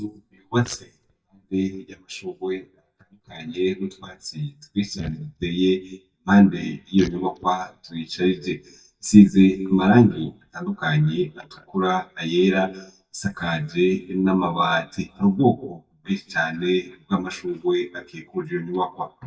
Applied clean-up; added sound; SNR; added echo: neural mask model DeepFilterNet 3.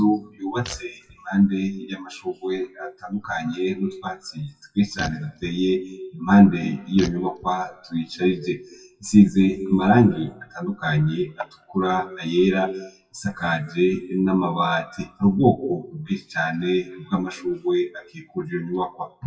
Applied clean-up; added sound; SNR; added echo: classical method WPE with log-MMSE.